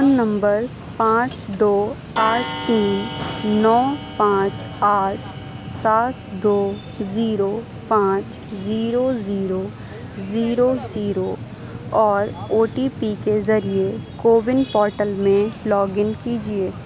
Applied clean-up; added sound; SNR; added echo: none; Clock; 18 dB; none.